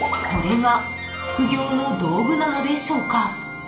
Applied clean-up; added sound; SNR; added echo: none; Bass drum; 20 dB; reverberation time 0.8 s.